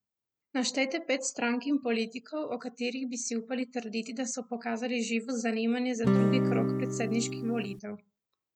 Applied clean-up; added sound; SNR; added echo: none; Acoustic guitar / Strum; -4 dB; none.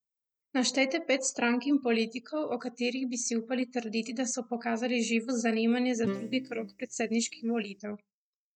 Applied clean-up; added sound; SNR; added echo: neural mask model DeepFilterNet 3.